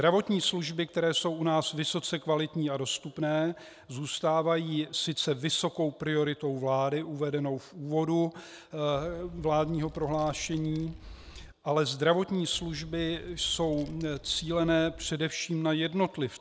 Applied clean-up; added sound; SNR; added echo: none; Wind; 17 dB; none.